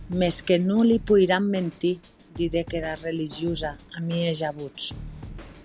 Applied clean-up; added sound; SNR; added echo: none; Drum kit; 16 dB; none.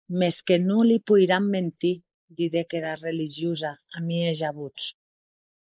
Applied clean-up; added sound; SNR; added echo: neural mask model Resemble Enhance denoiser.